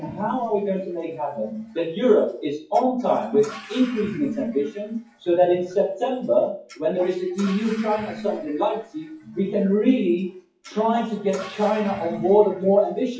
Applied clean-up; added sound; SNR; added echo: classical method WPE with log-MMSE.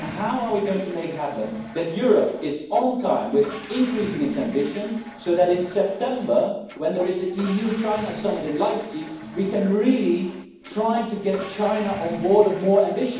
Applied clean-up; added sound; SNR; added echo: none; Toilet flush / Water; 15 dB; reverberation time 1.2 s.